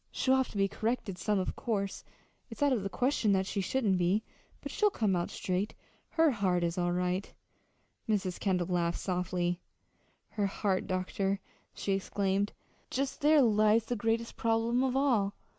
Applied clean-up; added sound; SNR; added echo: none; none; none; none.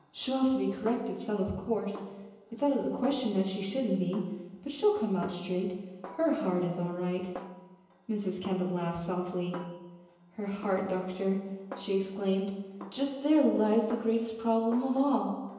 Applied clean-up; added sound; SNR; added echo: none; Snare drum; 20 dB; reverberation time 1.0 s.